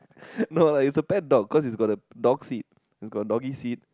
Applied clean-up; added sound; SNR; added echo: none; none; none; none.